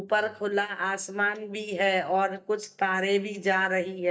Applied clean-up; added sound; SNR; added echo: neural mask model DeepFilterNet 3.